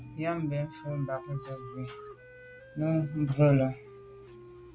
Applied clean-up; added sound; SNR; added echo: none; Wind instrument, woodwind instrument; 17 dB; none.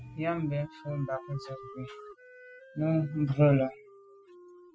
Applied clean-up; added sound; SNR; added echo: classical method spectral subtraction.